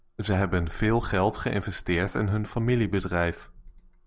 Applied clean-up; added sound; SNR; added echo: none; none; none; none.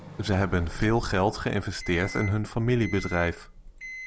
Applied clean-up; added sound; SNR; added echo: none; Microwave oven; 16 dB; none.